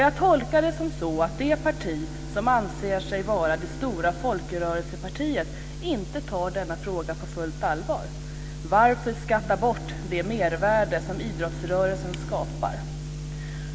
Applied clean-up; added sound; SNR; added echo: none; Bowed string instrument; 19 dB; none.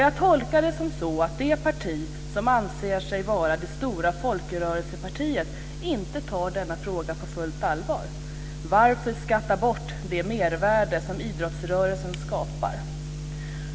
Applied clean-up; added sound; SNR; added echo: none; none; none; none.